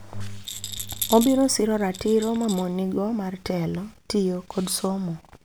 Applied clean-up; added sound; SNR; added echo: none; Rattle; 12 dB; none.